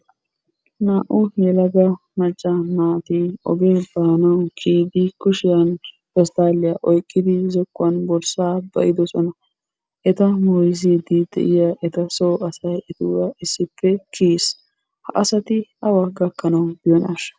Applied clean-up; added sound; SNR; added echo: none; none; none; none.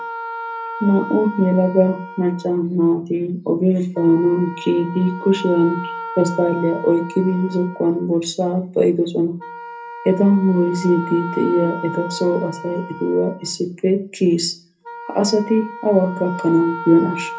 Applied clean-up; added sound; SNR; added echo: none; Wind instrument, woodwind instrument; 13 dB; reverberation time 0.3 s.